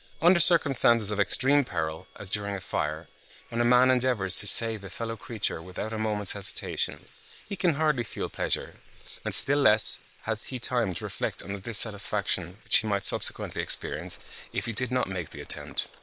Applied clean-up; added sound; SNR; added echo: neural separator model SepFormer WHAM!.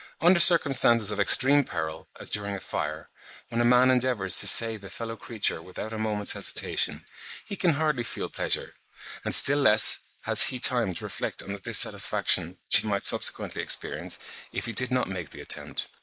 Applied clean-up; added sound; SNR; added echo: neural mask model Resemble Enhance denoiser.